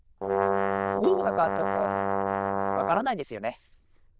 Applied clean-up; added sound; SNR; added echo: neural diffusion model UNIVERSE++.